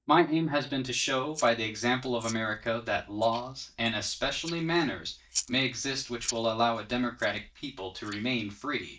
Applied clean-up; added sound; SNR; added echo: neural mask model DeepFilterNet 3.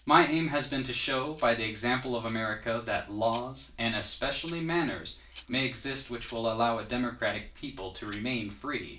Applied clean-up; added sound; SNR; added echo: none; Rattle (instrument); 7 dB; reverberation time 0.3 s.